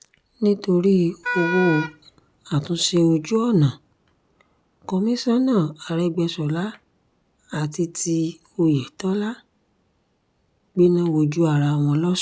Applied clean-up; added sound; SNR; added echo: none; Wind instrument, woodwind instrument; 6 dB; none.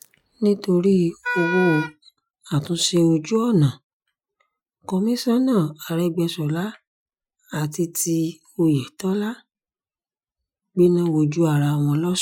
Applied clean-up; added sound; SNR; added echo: classical method Wiener filter.